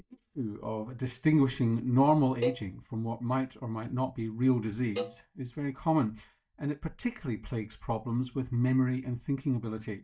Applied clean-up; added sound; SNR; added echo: neural mask model DeepFilterNet 3.